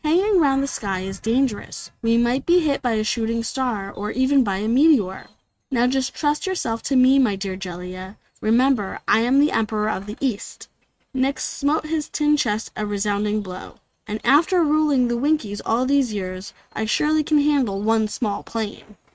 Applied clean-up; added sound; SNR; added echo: neural mask model RNNoise.